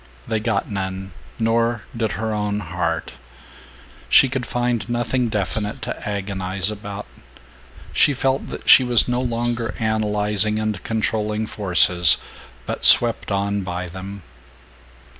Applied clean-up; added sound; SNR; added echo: none; Rattle (instrument); 10 dB; none.